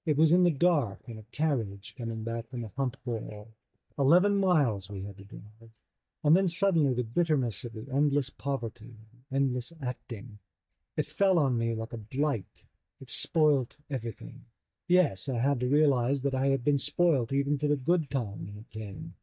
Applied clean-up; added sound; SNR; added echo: neural mask model DeepFilterNet 3.